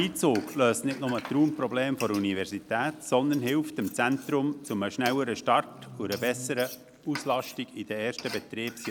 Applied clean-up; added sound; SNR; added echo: none; Frying (food); 18 dB; none.